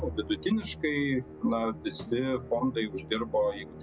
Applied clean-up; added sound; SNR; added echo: none; Musical instrument; 13 dB; none.